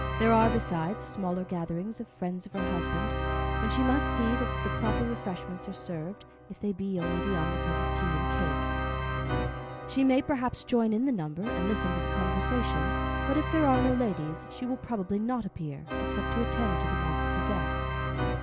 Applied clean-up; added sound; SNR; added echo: none; Organ; 0 dB; none.